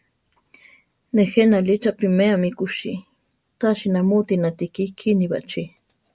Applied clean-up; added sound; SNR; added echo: none; none; none; none.